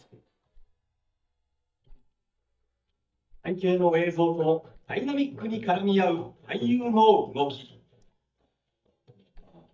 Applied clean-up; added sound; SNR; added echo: neural mask model DeepFilterNet 3.